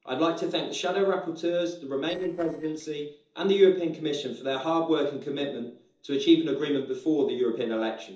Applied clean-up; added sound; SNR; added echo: neural separator model SepFormer DNS4.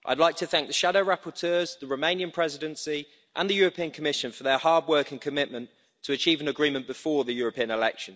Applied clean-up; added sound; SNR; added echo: none; none; none; none.